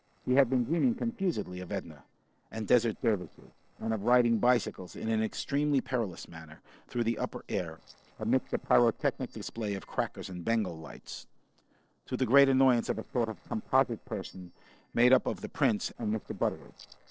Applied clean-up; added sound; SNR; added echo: neural separator model SepFormer DNS4.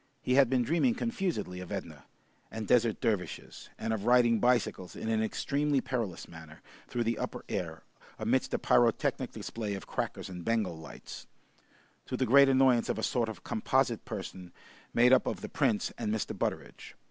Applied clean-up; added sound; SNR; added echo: none; none; none; none.